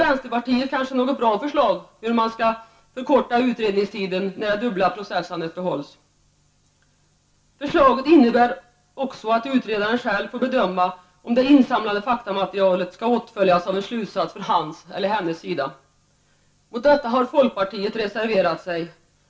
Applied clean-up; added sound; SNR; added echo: none; none; none; reverberation time 0.2 s.